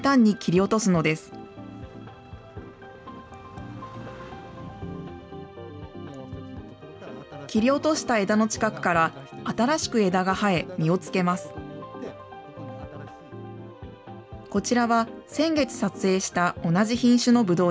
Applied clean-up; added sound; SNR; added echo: none; none; none; none.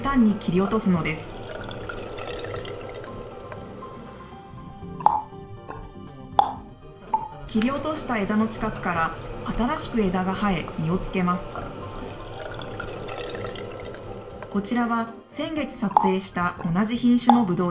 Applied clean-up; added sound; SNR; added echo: none; Water tap, faucet; 5 dB; reverberation time 0.5 s.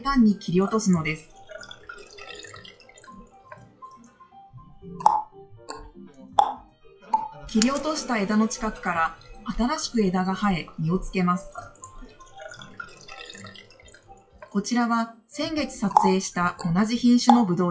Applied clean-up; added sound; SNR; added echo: classical method WPE with log-MMSE.